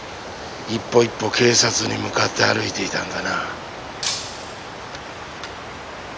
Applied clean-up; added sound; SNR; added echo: none; Shatter; 8 dB; none.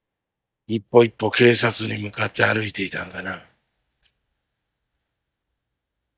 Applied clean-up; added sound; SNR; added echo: neural mask model DeepFilterNet 3.